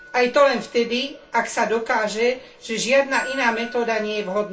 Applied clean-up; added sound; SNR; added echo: none; Glockenspiel; 19 dB; reverberation time 0.3 s.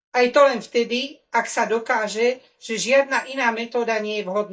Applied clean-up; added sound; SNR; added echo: neural mask model DeepFilterNet 3.